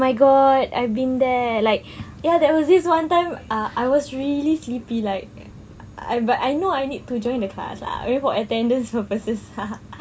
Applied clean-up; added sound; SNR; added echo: none; none; none; none.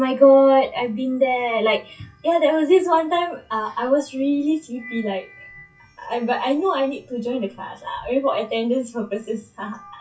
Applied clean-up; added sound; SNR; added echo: classical method WPE with log-MMSE.